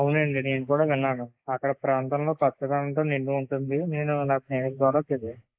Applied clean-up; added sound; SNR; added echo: neural mask model Resemble Enhance denoiser.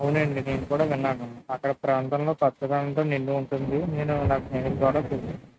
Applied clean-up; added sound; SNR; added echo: neural mask model RNNoise.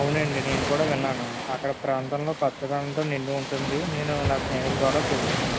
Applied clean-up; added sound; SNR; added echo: none; Waves, surf; 2 dB; none.